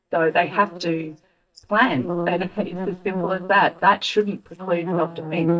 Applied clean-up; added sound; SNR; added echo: neural mask model DeepFilterNet 3.